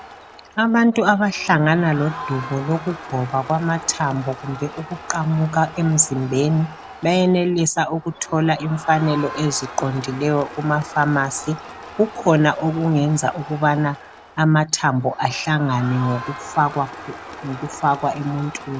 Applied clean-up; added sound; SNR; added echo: none; Crowd; 15 dB; none.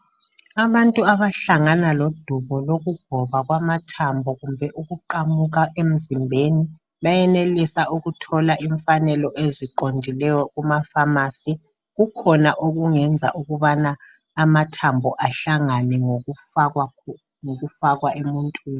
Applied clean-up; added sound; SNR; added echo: none; none; none; none.